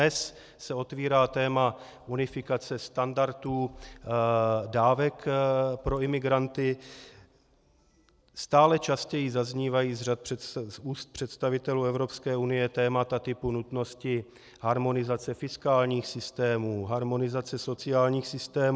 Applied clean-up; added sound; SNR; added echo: none; none; none; none.